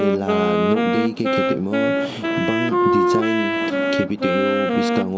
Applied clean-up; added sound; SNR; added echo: none; Wind instrument, woodwind instrument; -4 dB; none.